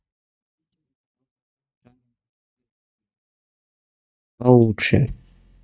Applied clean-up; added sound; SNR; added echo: neural mask model DeepFilterNet 3.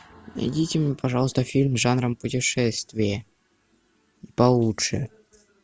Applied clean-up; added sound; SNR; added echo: none; none; none; none.